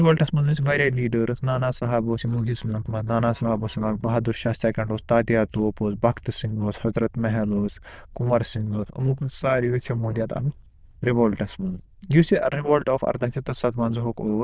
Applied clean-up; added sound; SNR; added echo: neural diffusion model UNIVERSE++.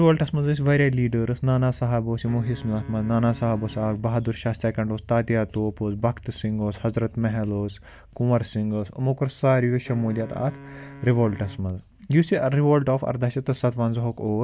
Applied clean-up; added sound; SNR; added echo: none; Wind instrument, woodwind instrument; 20 dB; none.